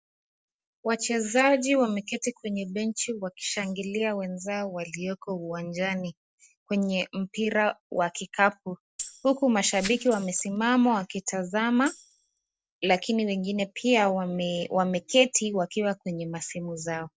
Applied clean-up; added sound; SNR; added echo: neural separator model SepFormer DNS4.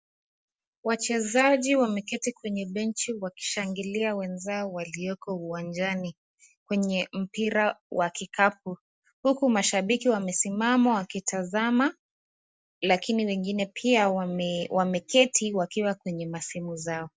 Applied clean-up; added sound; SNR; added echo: none; none; none; none.